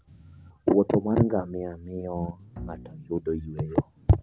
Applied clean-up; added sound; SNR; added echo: none; Bowed string instrument; 18 dB; none.